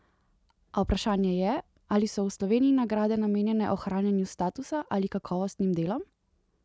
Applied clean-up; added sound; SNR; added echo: none; none; none; none.